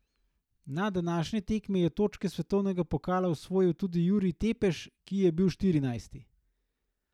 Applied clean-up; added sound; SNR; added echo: none; none; none; none.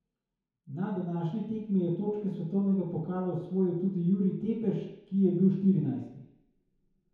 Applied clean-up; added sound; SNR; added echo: none; none; none; reverberation time 0.9 s.